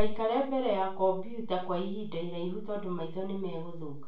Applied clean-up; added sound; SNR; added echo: none; none; none; reverberation time 0.3 s.